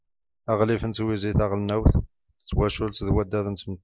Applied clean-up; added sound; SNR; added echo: none; none; none; none.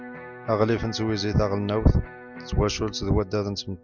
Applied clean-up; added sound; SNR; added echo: none; Electric guitar; 17 dB; none.